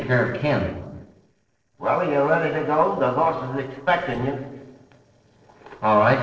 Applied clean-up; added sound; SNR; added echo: neural separator model SepFormer DNS4.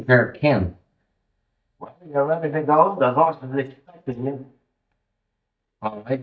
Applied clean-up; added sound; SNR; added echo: neural mask model DeepFilterNet 3.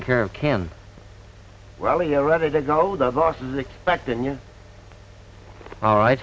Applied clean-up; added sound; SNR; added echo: none; none; none; none.